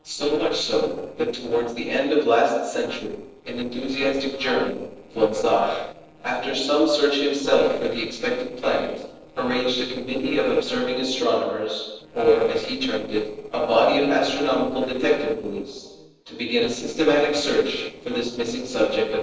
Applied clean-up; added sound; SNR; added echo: neural separator model SepFormer DNS4.